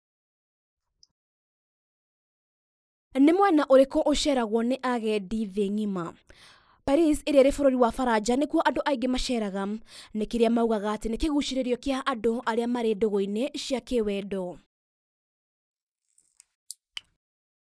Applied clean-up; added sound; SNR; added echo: neural mask model Resemble Enhance denoiser.